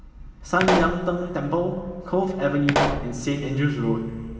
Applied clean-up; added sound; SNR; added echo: none; Explosion; 4 dB; reverberation time 2.8 s.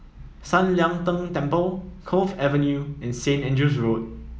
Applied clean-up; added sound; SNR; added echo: none; none; none; none.